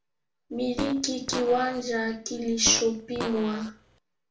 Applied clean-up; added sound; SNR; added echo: none; Fart; 10 dB; reverberation time 0.3 s.